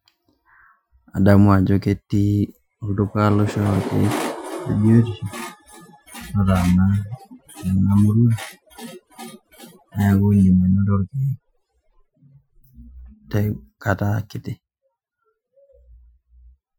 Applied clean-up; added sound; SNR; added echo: classical method Wiener filter.